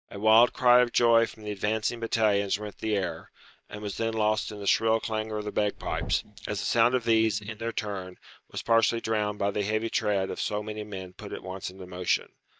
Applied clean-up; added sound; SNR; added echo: neural mask model DeepFilterNet 3.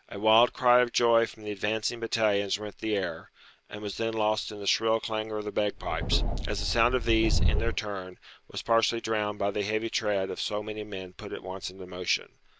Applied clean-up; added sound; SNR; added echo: none; Subway, metro, underground; -2 dB; none.